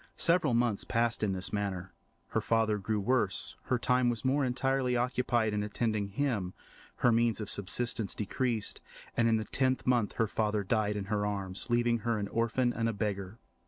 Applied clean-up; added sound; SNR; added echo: none; none; none; none.